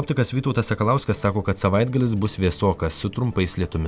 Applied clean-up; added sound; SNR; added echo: none; none; none; none.